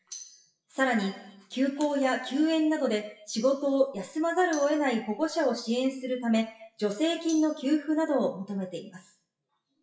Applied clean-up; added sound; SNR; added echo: classical method WPE with log-MMSE.